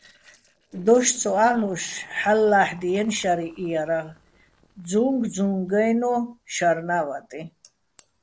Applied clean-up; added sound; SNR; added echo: neural separator model SepFormer DNS4.